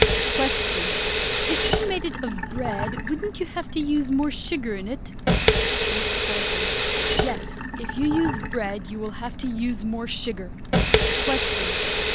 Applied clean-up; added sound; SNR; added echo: none; Sink (filling or washing) / Water tap, faucet; -4 dB; none.